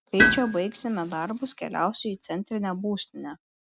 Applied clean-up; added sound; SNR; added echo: none; Tools; 0 dB; none.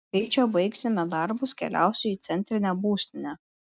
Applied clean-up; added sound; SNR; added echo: neural mask model DeepFilterNet 3.